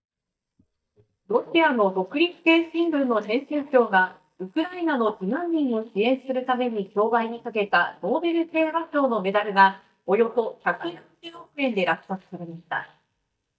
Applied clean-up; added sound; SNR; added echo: neural mask model DeepFilterNet 3.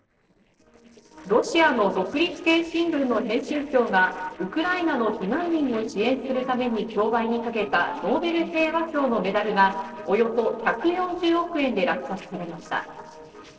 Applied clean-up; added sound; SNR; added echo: neural separator model SepFormer DNS4.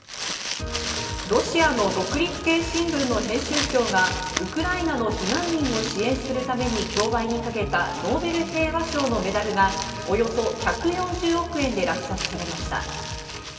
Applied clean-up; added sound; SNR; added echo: none; Crumpling, crinkling; 9 dB; reverberation time 2.3 s.